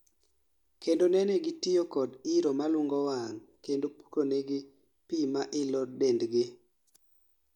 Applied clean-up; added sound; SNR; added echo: none; none; none; none.